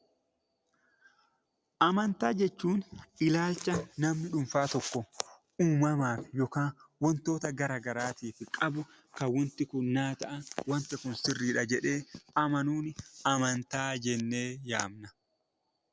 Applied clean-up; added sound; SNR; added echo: none; none; none; none.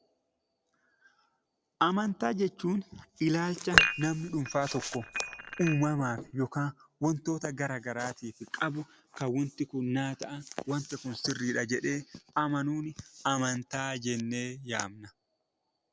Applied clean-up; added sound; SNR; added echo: none; Dishes, pots, and pans; -1 dB; none.